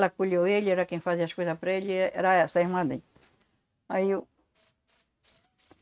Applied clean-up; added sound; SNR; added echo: neural mask model RNNoise.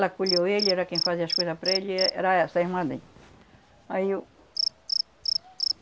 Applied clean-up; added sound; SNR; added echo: none; Cricket; 4 dB; none.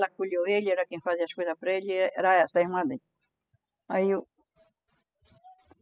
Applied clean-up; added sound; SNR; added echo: classical method spectral subtraction.